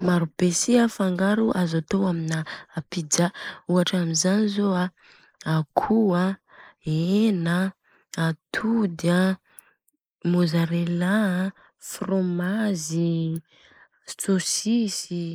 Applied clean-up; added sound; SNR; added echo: neural mask model Resemble Enhance denoiser.